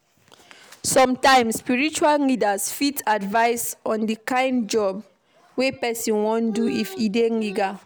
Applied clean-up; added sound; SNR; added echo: none; none; none; none.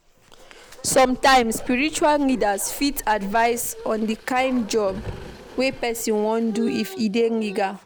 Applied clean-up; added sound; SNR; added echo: none; Bark; 17 dB; none.